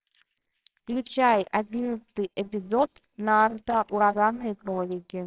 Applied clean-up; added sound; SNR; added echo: neural separator model SepFormer WHAMR!.